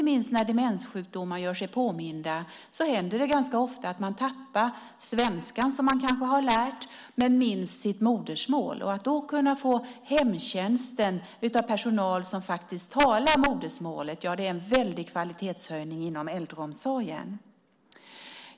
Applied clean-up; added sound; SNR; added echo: none; none; none; none.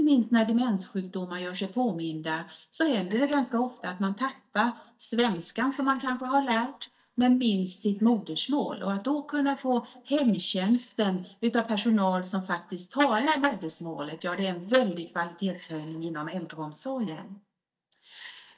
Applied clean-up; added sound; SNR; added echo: neural mask model DeepFilterNet 3.